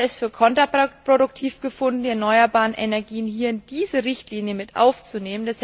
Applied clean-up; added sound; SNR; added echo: none; none; none; none.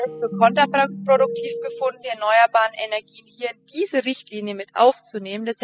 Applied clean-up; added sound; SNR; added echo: classical method spectral subtraction.